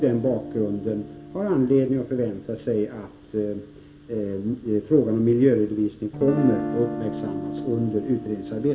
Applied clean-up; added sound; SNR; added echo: none; Guitar; 10 dB; reverberation time 0.6 s.